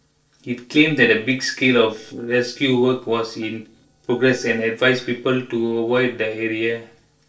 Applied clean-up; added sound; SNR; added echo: neural separator model SepFormer DNS4.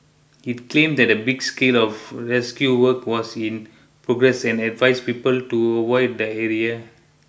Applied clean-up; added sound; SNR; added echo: none; none; none; none.